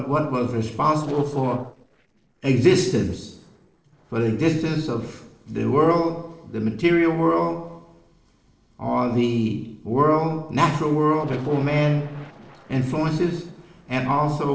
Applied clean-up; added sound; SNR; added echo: neural separator model SepFormer DNS4.